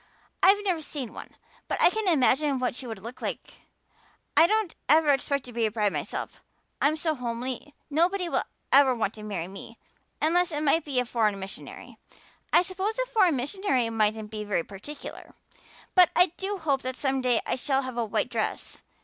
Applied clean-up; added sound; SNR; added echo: none; none; none; none.